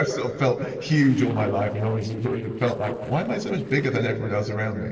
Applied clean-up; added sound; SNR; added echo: neural separator model SepFormer DNS4.